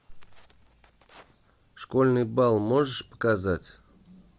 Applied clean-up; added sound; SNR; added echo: none; none; none; none.